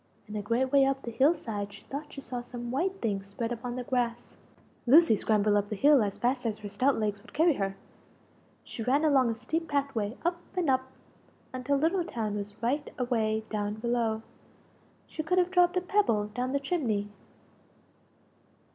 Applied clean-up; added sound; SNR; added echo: none; none; none; none.